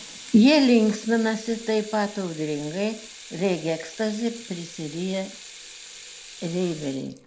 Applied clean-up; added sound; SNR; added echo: none; Sink (filling or washing) / Water tap, faucet; 17 dB; none.